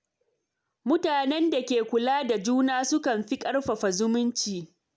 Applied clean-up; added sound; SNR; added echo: none; none; none; none.